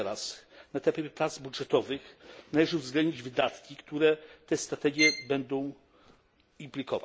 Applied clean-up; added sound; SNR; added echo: none; Bowed string instrument; 1 dB; none.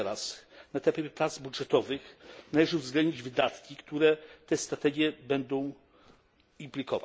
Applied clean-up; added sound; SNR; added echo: none; none; none; none.